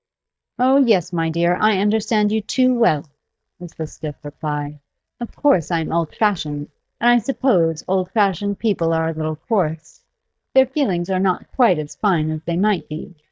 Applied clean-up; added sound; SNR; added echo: neural mask model DeepFilterNet 3.